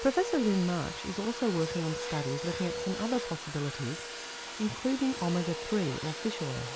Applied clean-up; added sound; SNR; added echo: none; Domestic sounds, home sounds; 6 dB; none.